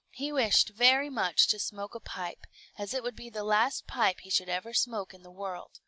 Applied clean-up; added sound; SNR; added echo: none; none; none; none.